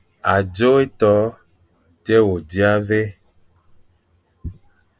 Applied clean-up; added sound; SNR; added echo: none; none; none; none.